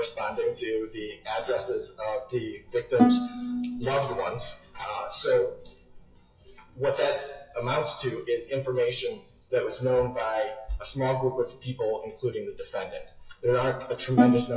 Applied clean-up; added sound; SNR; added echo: classical method WPE with log-MMSE.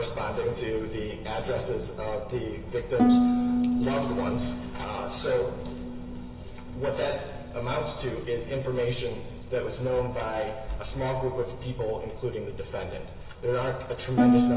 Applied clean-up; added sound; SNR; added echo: none; Harp; 0 dB; reverberation time 2.8 s.